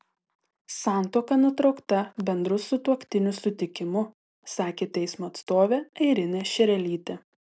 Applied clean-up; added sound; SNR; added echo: none; none; none; none.